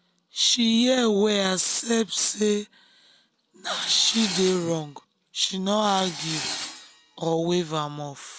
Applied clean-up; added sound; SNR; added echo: none; Tools; 9 dB; none.